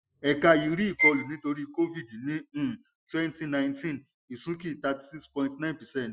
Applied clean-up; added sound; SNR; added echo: classical method Wiener filter.